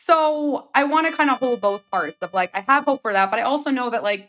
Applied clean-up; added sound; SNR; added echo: neural mask model RNNoise.